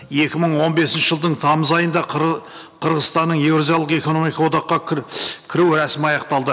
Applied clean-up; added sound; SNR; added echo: none; none; none; none.